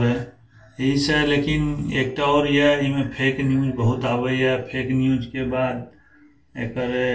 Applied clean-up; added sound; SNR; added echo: none; none; none; reverberation time 0.3 s.